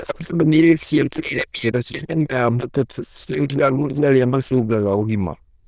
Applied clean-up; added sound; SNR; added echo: neural diffusion model UNIVERSE++.